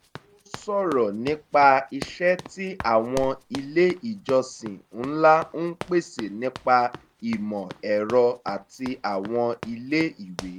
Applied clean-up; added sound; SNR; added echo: none; Run; 17 dB; none.